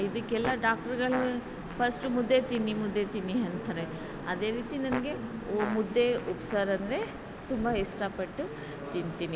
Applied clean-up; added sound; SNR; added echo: none; Fart; 14 dB; none.